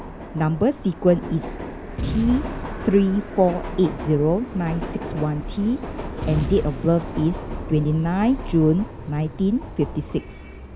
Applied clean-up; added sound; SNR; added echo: none; Subway, metro, underground + Boom; 8 dB; none.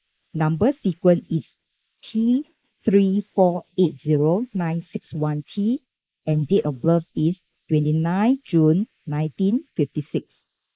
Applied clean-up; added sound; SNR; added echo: neural mask model Resemble Enhance denoiser.